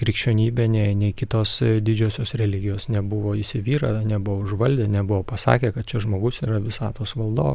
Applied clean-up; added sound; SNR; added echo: none; none; none; none.